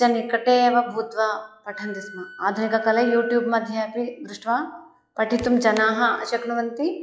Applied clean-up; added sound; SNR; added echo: classical method log-MMSE.